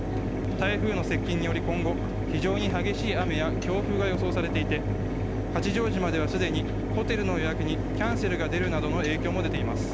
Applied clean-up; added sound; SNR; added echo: none; Mechanisms; -2 dB; none.